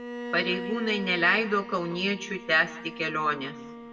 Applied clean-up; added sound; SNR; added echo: none; Bowed string instrument; 10 dB; reverberation time 1.3 s.